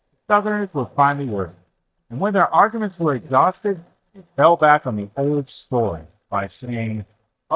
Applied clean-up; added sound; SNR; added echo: neural mask model DeepFilterNet 3.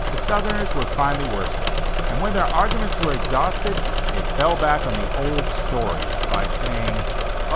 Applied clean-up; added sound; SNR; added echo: none; Engine / Mechanisms; -4 dB; none.